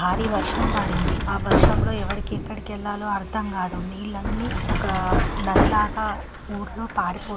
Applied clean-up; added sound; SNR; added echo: none; Sliding door + Hammer; -3 dB; none.